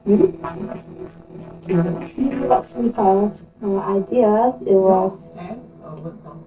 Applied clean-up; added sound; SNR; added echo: neural separator model SepFormer DNS4.